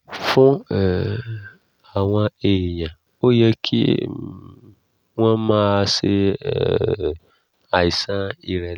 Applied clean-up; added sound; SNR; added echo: none; none; none; none.